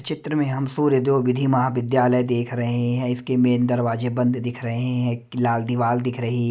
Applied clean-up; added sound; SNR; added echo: none; none; none; none.